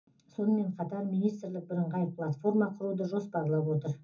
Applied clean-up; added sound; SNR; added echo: none; none; none; reverberation time 0.3 s.